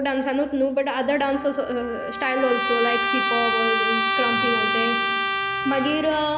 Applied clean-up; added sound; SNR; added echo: none; Trumpet; 1 dB; none.